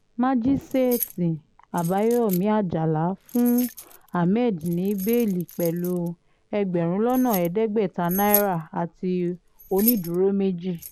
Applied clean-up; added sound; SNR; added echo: none; Keys jangling; 13 dB; none.